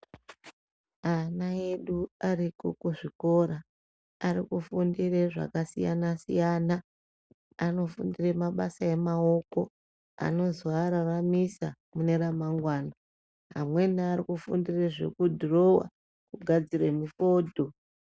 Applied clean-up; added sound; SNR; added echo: none; none; none; none.